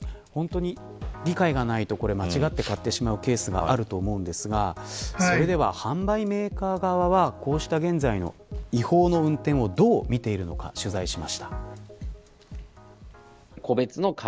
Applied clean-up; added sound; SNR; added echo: none; none; none; none.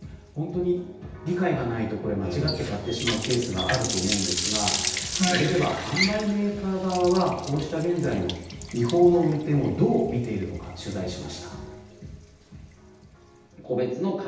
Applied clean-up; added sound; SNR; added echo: none; Water tap, faucet; 8 dB; reverberation time 0.9 s.